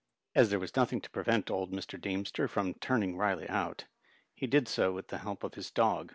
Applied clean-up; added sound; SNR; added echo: none; none; none; none.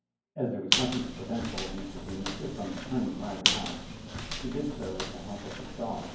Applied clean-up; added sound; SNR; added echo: none; Squeak; -1 dB; reverberation time 0.9 s.